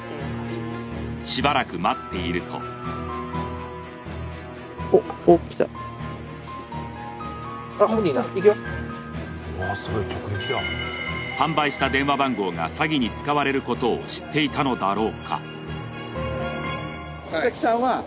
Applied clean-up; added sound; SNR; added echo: none; Tap; 15 dB; none.